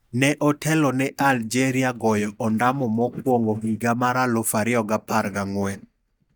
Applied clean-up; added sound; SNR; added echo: neural mask model DeepFilterNet 3.